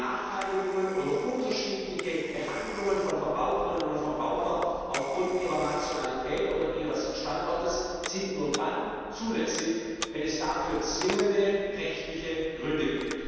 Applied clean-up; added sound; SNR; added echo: none; Telephone; 13 dB; reverberation time 2.1 s.